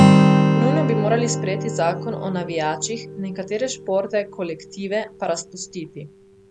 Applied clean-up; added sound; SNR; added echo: none; Acoustic guitar; -4 dB; none.